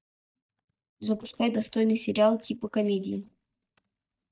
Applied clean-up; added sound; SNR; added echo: neural mask model DeepFilterNet 3.